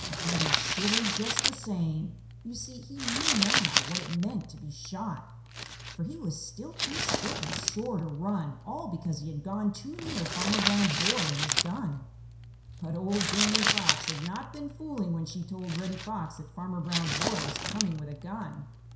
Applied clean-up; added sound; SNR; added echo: none; Crumpling, crinkling; 0 dB; reverberation time 0.7 s.